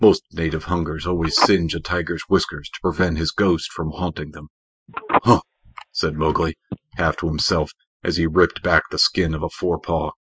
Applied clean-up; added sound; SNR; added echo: classical method Wiener filter.